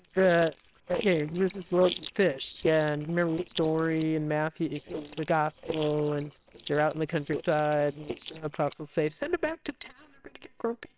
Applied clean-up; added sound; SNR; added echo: neural separator model SepFormer WHAMR!.